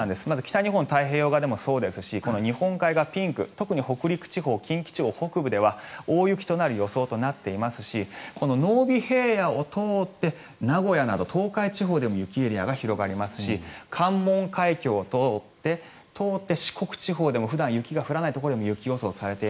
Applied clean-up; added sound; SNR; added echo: none; none; none; none.